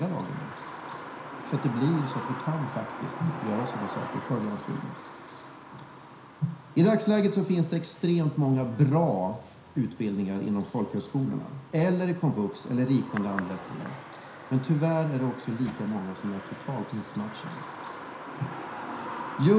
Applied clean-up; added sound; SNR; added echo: none; Bird vocalization, bird call, bird song; 12 dB; reverberation time 0.5 s.